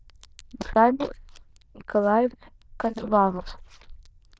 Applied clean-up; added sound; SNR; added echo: neural diffusion model UNIVERSE++.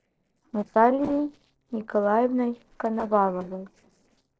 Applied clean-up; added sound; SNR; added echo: neural separator model SepFormer DNS4.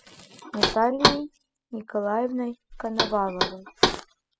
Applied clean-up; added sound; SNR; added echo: classical method spectral subtraction.